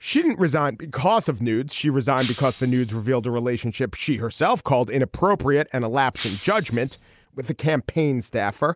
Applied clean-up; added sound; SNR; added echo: none; Shatter; 16 dB; none.